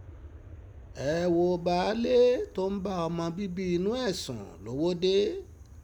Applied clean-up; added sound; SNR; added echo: none; Aircraft; 19 dB; none.